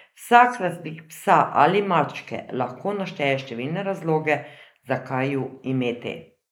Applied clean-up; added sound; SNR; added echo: neural mask model Resemble Enhance denoiser.